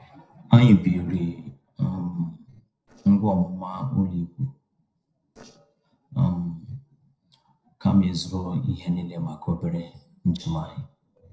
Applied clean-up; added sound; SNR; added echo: neural separator model SepFormer DNS4.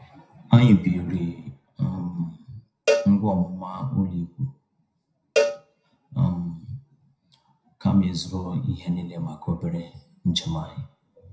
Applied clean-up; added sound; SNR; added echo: none; Cowbell; 4 dB; reverberation time 0.5 s.